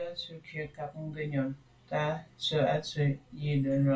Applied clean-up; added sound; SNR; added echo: none; none; none; reverberation time 0.2 s.